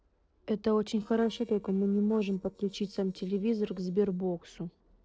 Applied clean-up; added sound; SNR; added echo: neural separator model SepFormer DNS4.